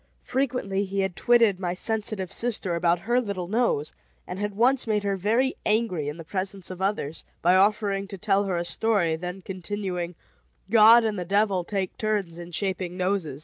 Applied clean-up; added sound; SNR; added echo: none; none; none; none.